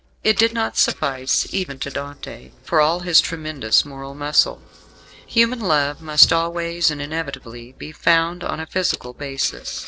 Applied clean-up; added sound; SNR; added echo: neural separator model SepFormer DNS4.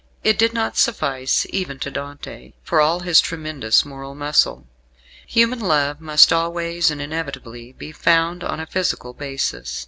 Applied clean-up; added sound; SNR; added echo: none; none; none; none.